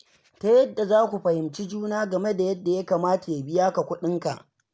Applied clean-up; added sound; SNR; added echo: none; none; none; none.